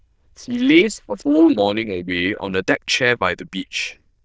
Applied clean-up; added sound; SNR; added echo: neural diffusion model UNIVERSE++.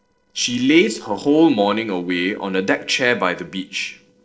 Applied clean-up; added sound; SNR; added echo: neural separator model SepFormer DNS4.